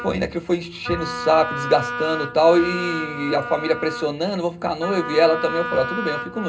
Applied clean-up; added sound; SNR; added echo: none; Wind instrument, woodwind instrument; 8 dB; reverberation time 0.2 s.